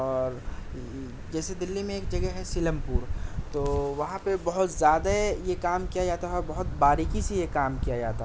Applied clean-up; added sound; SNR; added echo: none; none; none; none.